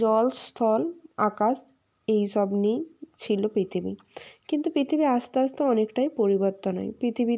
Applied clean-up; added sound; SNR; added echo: none; none; none; none.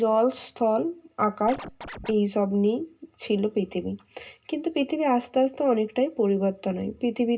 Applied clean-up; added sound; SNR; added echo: none; Scratching (performance technique); 14 dB; reverberation time 0.2 s.